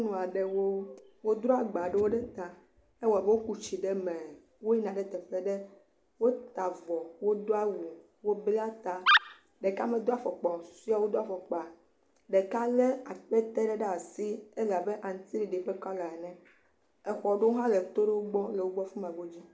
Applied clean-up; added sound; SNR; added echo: none; Animal; -4 dB; none.